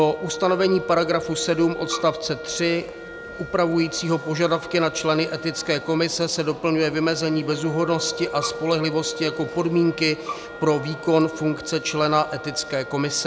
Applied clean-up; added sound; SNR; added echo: none; Bowed string instrument + Wind instrument, woodwind instrument; 13 dB; none.